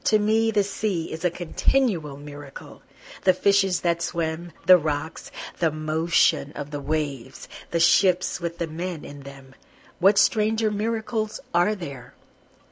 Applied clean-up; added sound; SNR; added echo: none; none; none; none.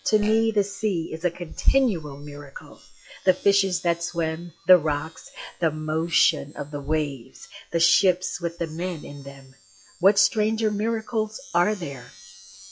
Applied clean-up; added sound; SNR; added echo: classical method log-MMSE.